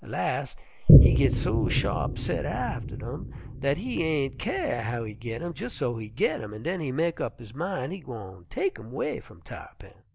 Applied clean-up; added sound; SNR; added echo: none; Boom; -2 dB; none.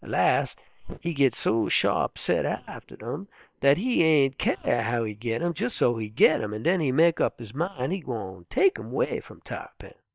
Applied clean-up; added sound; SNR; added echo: neural separator model SepFormer WHAM!.